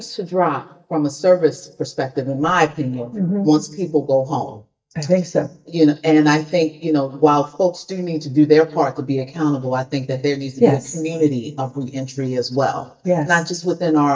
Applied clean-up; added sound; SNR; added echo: neural mask model DeepFilterNet 3.